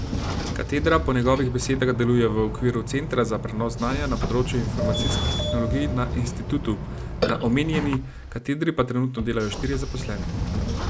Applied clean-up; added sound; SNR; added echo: none; Sliding door / Train + Burping, eructation; 3 dB; none.